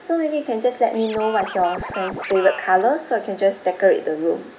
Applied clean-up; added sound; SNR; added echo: none; Scratching (performance technique); 11 dB; none.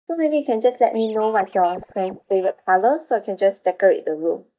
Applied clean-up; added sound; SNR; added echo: neural mask model DeepFilterNet 3.